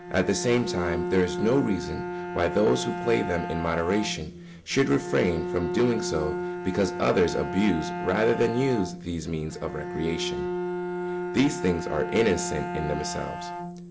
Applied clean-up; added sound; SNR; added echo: none; Bowed string instrument; 6 dB; reverberation time 1.2 s.